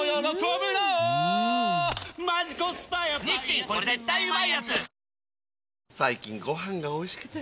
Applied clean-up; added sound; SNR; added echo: none; none; none; none.